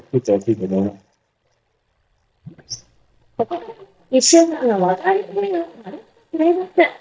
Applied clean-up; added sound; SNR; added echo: neural mask model DeepFilterNet 3.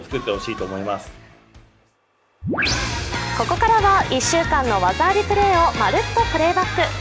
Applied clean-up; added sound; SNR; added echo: none; none; none; none.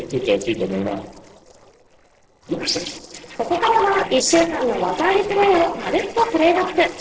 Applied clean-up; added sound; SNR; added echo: neural separator model SepFormer DNS4.